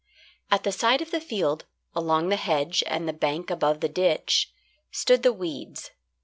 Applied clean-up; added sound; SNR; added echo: none; none; none; none.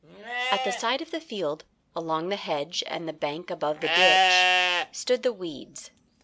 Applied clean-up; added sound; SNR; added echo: none; Livestock, farm animals, working animals; -2 dB; none.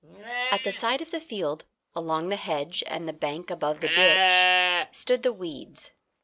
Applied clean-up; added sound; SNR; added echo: neural mask model Resemble Enhance denoiser.